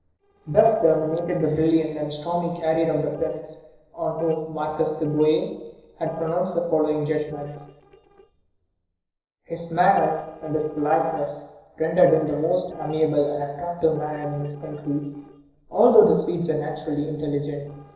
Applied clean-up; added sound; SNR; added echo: neural separator model SepFormer DNS4.